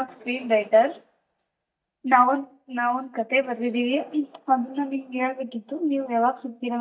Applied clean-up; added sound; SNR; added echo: neural mask model DeepFilterNet 3.